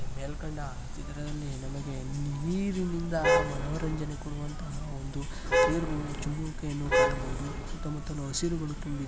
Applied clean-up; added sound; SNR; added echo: none; Traffic noise, roadway noise / Vehicle horn, car horn, honking; -4 dB; none.